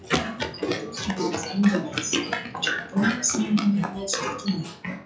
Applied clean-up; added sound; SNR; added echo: classical method WPE with log-MMSE.